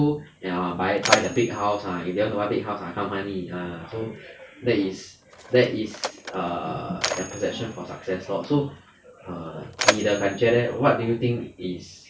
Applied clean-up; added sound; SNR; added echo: none; Mechanisms; 7 dB; none.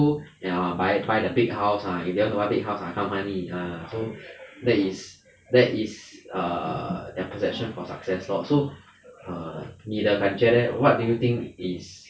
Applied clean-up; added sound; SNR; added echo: none; none; none; none.